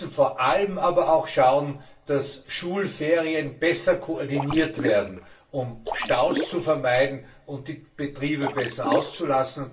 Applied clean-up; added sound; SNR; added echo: none; Splash, splatter; 8 dB; reverberation time 0.3 s.